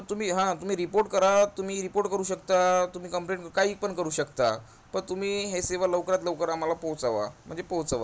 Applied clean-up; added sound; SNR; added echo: none; none; none; none.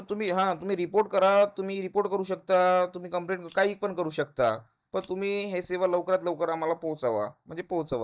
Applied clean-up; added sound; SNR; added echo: neural mask model DeepFilterNet 3.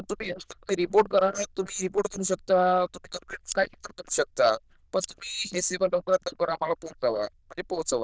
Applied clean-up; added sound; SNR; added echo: neural diffusion model UNIVERSE++.